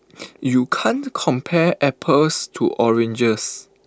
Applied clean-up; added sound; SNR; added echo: none; none; none; none.